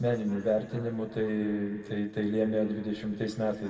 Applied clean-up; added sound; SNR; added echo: none; none; none; reverberation time 2.1 s.